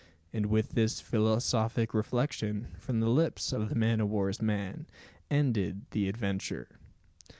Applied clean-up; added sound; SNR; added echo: none; none; none; none.